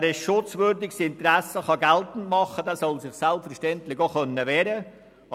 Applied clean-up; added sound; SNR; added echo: none; none; none; none.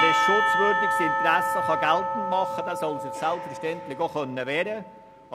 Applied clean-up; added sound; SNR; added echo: none; Church bell / Percussion; -2 dB; none.